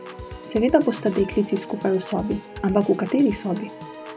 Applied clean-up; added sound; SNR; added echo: none; Piano / Organ; 14 dB; none.